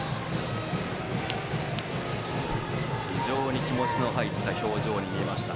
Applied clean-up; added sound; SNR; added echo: none; Burping, eructation; 14 dB; none.